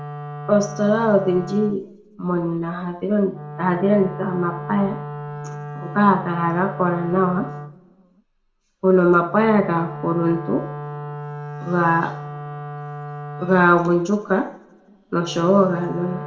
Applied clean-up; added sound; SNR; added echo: none; Wind instrument, woodwind instrument; 12 dB; reverberation time 0.8 s.